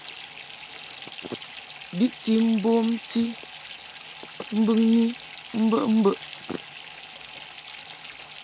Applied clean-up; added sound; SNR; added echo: none; Fill (with liquid) / Bathtub (filling or washing); 14 dB; none.